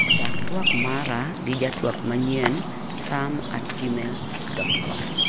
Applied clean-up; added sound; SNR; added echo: none; Bird vocalization, bird call, bird song; 1 dB; none.